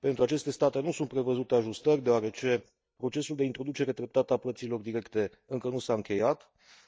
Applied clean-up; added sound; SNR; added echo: neural mask model DeepFilterNet 3.